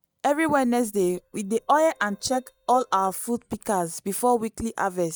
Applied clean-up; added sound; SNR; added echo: neural mask model DeepFilterNet 3.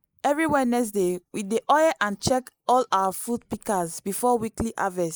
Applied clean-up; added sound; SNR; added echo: neural mask model Resemble Enhance denoiser.